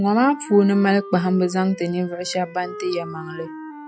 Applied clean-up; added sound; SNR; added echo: classical method log-MMSE.